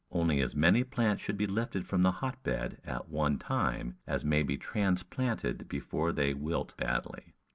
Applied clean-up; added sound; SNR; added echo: none; none; none; none.